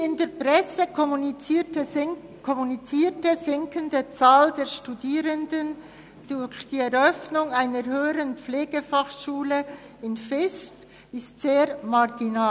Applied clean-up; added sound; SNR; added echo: none; none; none; none.